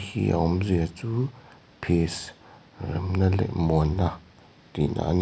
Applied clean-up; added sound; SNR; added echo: none; none; none; none.